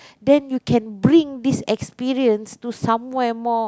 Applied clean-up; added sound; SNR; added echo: none; none; none; none.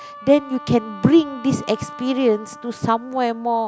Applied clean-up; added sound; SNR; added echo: none; Wind instrument, woodwind instrument; 18 dB; none.